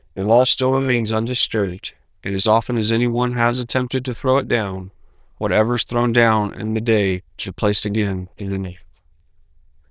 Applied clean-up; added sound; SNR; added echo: neural diffusion model UNIVERSE++.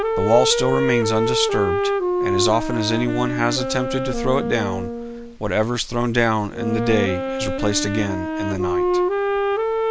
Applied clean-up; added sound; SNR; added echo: none; Wind instrument, woodwind instrument; 0 dB; none.